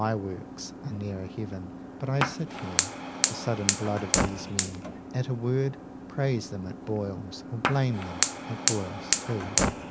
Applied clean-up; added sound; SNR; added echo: none; Fire; 0 dB; none.